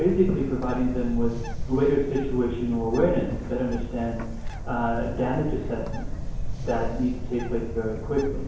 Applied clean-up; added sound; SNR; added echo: none; Bird; 4 dB; reverberation time 1.0 s.